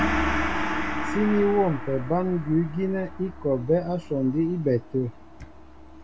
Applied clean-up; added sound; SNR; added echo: none; Gong; 4 dB; none.